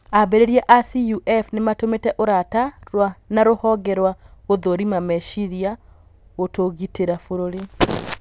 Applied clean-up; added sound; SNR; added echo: none; none; none; none.